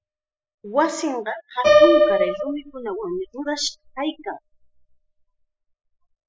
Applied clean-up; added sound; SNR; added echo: classical method spectral subtraction.